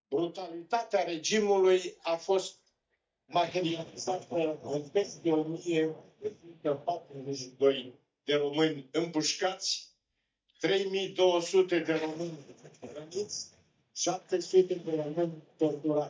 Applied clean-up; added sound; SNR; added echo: neural mask model DeepFilterNet 3.